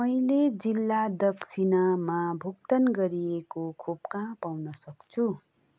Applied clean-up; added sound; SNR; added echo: none; none; none; none.